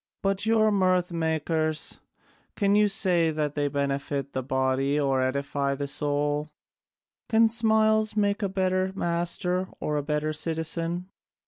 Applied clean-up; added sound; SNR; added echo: none; none; none; none.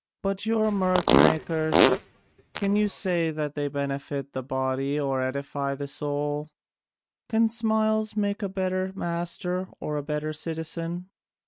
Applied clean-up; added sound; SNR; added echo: neural mask model RNNoise.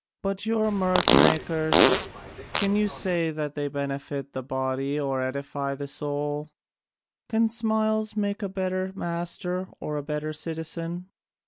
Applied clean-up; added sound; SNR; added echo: none; Fart; -4 dB; none.